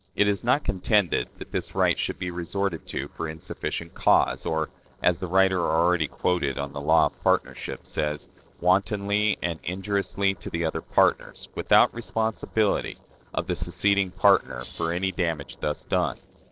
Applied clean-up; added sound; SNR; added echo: neural separator model SepFormer DNS4.